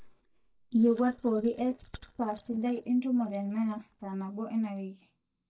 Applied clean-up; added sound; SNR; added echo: neural mask model DeepFilterNet 3.